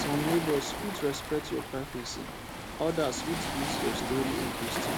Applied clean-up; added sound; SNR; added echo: none; Waves, surf; 2 dB; none.